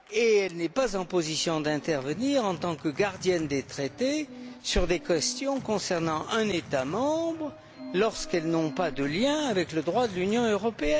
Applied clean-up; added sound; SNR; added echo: none; Organ; 17 dB; none.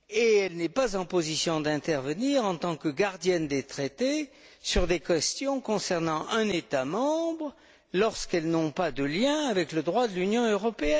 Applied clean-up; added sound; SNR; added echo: none; none; none; none.